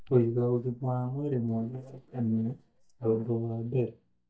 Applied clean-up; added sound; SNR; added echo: neural mask model DeepFilterNet 3.